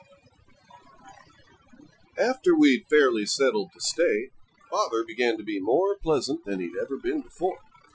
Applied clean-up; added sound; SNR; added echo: classical method Wiener filter.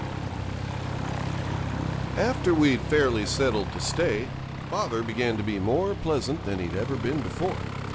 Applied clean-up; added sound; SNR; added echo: none; Aircraft; 4 dB; none.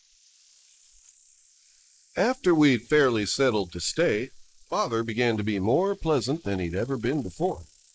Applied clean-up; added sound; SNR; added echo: neural mask model Resemble Enhance denoiser.